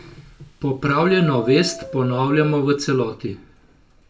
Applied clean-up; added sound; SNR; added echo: none; Subway, metro, underground; 17 dB; reverberation time 0.2 s.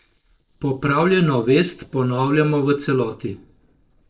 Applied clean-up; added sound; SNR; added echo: neural separator model SepFormer DNS4.